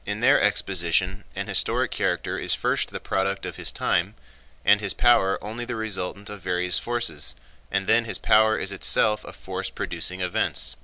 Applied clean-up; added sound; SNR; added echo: none; none; none; none.